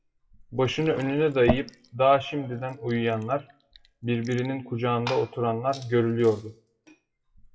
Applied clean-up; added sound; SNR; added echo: classical method WPE with log-MMSE.